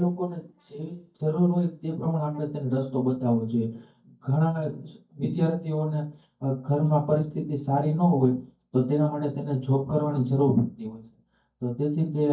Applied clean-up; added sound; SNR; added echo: neural mask model DeepFilterNet 3.